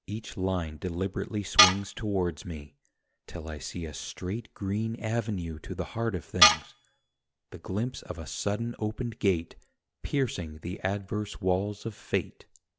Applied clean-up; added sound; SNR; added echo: none; Tools; -1 dB; none.